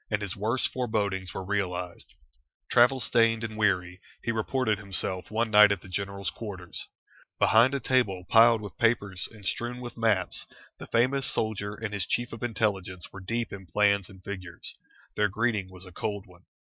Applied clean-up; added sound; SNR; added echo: neural mask model Resemble Enhance denoiser.